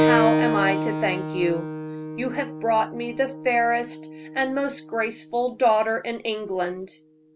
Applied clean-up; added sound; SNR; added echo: none; Keyboard (musical); 3 dB; none.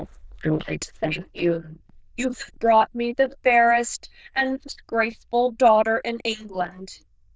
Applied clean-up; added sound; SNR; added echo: neural diffusion model UNIVERSE++.